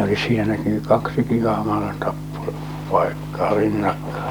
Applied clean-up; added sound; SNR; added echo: none; none; none; none.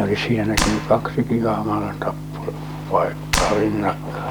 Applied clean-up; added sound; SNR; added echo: none; Clapping; 4 dB; none.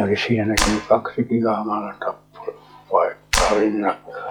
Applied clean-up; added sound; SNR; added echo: classical method log-MMSE.